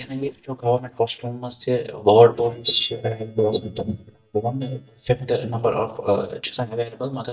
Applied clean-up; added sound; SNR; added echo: neural mask model DeepFilterNet 3.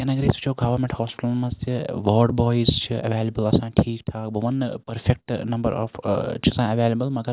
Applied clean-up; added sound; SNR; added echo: none; none; none; none.